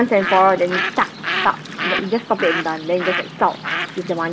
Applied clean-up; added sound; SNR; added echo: none; Bird; 6 dB; none.